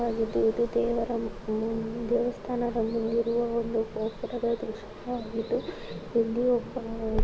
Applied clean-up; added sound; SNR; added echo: none; Water; 9 dB; none.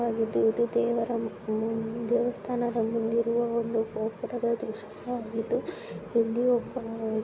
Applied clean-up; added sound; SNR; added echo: none; none; none; none.